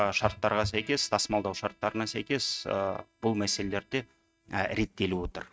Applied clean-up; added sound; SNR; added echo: neural mask model RNNoise.